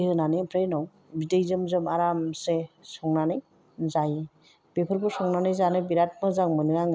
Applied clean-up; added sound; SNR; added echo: none; none; none; none.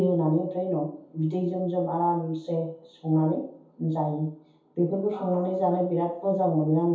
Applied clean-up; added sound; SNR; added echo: none; none; none; reverberation time 0.6 s.